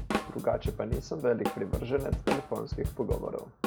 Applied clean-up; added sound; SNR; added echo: none; Drum kit; 2 dB; none.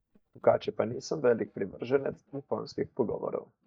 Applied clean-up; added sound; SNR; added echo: neural mask model DeepFilterNet 3.